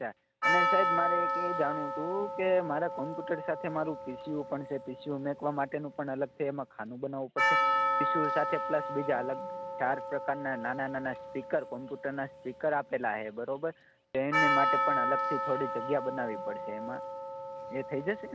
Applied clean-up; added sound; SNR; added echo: none; Percussion; -1 dB; none.